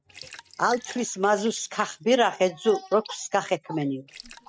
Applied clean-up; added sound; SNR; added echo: neural mask model RNNoise.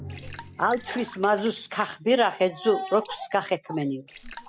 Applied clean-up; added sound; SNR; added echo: none; Drum + Raindrop / Drip; 18 dB; none.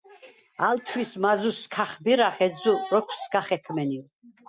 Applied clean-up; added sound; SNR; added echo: none; none; none; none.